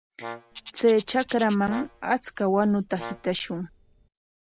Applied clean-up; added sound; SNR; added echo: none; Bird + Brass instrument; 16 dB; none.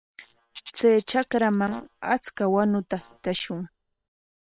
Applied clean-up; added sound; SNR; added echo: neural separator model SepFormer WHAM!.